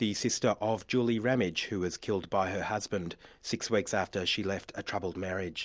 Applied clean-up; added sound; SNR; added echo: none; none; none; none.